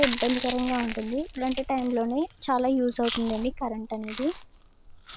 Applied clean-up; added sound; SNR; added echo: none; Chewing, mastication; 7 dB; none.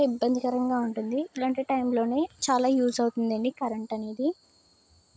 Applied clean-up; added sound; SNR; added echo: none; none; none; none.